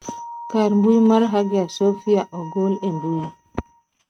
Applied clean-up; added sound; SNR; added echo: neural mask model RNNoise.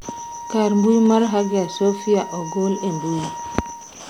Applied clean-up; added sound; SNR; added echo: none; Wind instrument, woodwind instrument; 13 dB; none.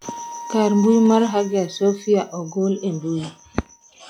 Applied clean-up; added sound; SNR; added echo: classical method log-MMSE.